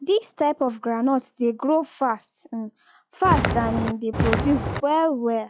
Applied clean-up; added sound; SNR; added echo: classical method log-MMSE.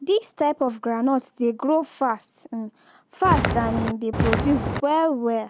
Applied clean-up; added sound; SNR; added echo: none; Walk, footsteps; 0 dB; none.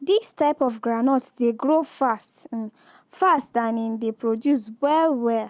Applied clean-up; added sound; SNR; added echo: none; none; none; none.